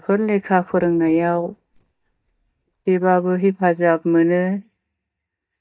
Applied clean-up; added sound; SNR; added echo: neural mask model DeepFilterNet 3.